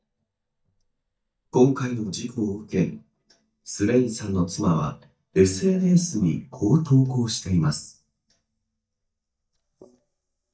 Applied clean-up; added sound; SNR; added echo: neural mask model DeepFilterNet 3.